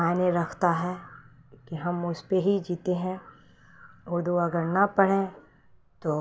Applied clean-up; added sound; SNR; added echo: none; none; none; none.